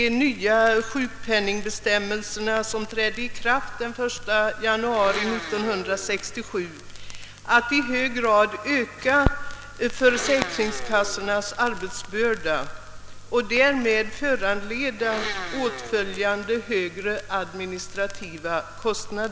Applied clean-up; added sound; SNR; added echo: none; Crackle + Domestic sounds, home sounds; 9 dB; none.